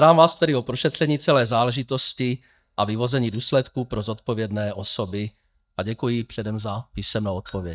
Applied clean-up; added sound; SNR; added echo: neural mask model DeepFilterNet 3.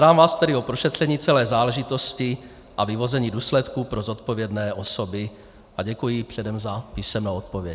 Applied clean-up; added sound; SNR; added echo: none; none; none; none.